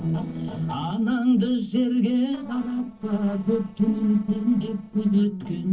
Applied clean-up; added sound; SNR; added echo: neural separator model SepFormer DNS4.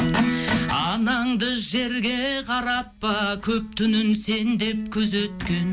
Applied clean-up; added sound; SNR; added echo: none; none; none; none.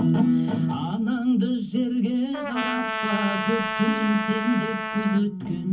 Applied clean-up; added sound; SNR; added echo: none; Trumpet; 5 dB; reverberation time 0.3 s.